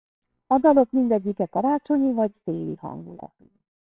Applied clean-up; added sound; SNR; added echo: neural separator model SepFormer WHAMR!.